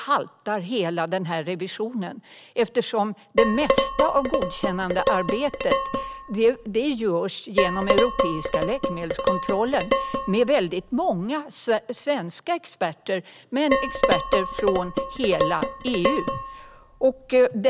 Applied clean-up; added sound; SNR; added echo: none; Dishes, pots, and pans; 1 dB; none.